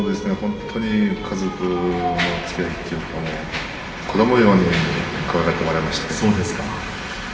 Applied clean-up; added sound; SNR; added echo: none; Mechanisms; 12 dB; reverberation time 2.3 s.